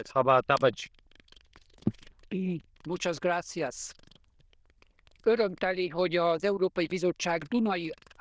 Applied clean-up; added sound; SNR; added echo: neural diffusion model UNIVERSE++.